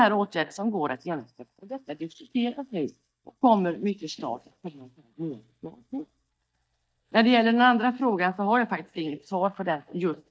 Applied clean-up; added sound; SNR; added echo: neural mask model DeepFilterNet 3.